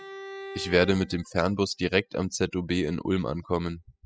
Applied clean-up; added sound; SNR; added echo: classical method spectral subtraction.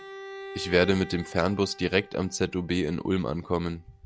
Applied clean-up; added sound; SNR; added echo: none; Bowed string instrument; 16 dB; none.